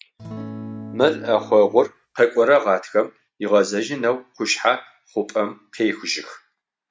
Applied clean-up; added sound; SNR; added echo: none; Acoustic guitar / Strum; 14 dB; none.